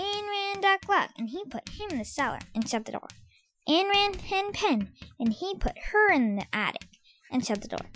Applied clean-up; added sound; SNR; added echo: classical method Wiener filter.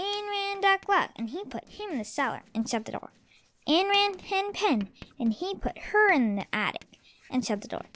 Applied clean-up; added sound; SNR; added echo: neural separator model SepFormer DNS4.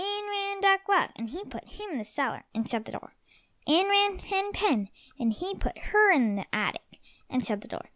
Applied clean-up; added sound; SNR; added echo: none; none; none; none.